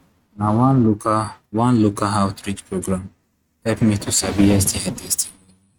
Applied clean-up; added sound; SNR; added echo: neural mask model RNNoise.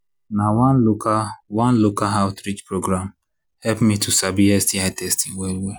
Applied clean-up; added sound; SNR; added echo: none; none; none; none.